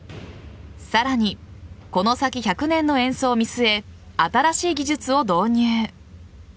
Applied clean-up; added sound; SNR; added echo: none; none; none; none.